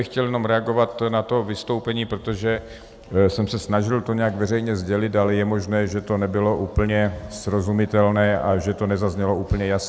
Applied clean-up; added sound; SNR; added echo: none; none; none; none.